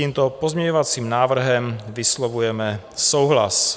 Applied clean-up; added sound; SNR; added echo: none; none; none; none.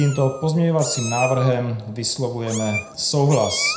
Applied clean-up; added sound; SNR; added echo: none; Meow; 11 dB; reverberation time 0.4 s.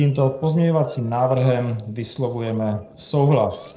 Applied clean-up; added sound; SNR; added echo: neural separator model SepFormer DNS4.